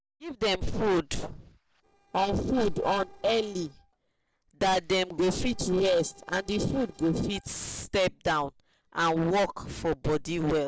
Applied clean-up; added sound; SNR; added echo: neural separator model SepFormer DNS4.